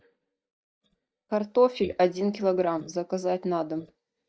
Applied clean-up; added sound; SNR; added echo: neural mask model DeepFilterNet 3.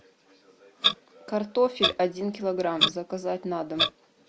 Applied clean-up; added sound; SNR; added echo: none; Clock; 1 dB; none.